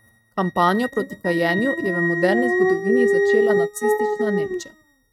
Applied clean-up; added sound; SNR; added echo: neural mask model RNNoise.